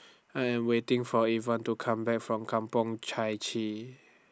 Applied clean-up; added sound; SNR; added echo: none; none; none; none.